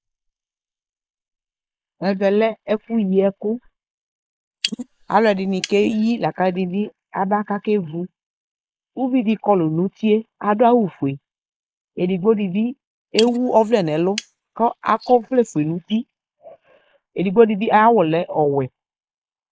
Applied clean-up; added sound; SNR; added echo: neural mask model Resemble Enhance denoiser.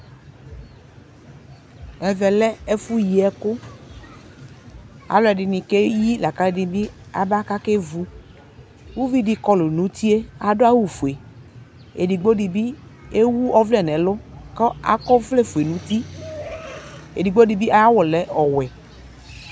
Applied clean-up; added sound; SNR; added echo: none; none; none; none.